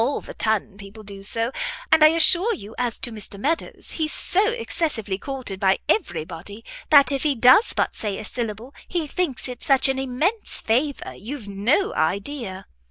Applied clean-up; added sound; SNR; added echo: none; none; none; none.